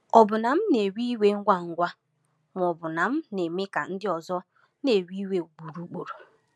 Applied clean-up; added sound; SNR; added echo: none; none; none; none.